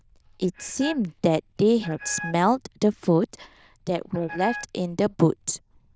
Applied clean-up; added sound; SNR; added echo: neural diffusion model UNIVERSE++.